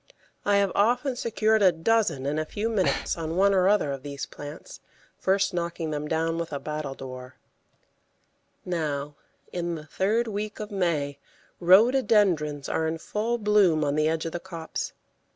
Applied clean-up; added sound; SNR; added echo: none; Breathing; 10 dB; none.